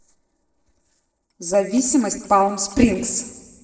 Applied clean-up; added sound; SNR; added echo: neural separator model SepFormer DNS4.